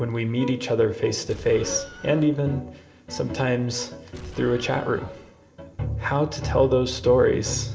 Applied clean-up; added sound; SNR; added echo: none; Explosion; 17 dB; reverberation time 0.4 s.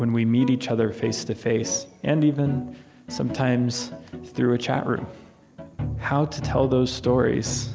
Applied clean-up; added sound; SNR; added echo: none; none; none; none.